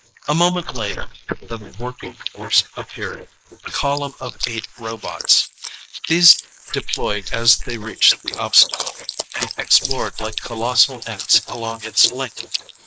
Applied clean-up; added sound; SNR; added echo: neural mask model Resemble Enhance denoiser.